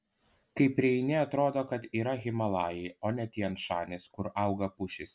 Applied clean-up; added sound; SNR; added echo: none; none; none; none.